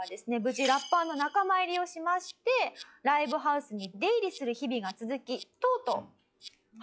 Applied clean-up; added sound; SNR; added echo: classical method log-MMSE.